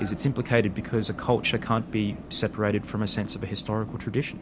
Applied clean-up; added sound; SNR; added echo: none; Vehicle; 12 dB; none.